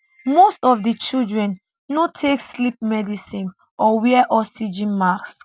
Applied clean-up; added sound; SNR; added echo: none; none; none; none.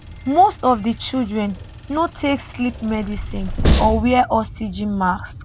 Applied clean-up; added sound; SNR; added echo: none; Train; 5 dB; none.